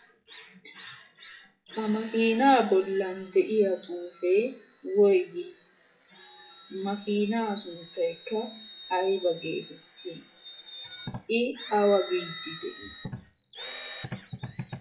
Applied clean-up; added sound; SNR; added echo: classical method WPE with log-MMSE.